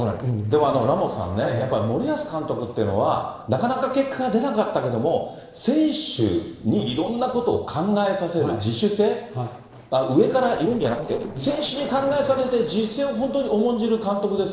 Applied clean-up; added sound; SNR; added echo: neural separator model SepFormer DNS4.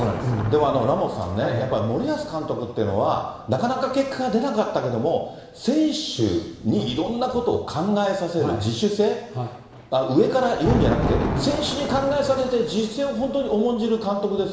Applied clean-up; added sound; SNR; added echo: none; Thunder; 10 dB; reverberation time 1.3 s.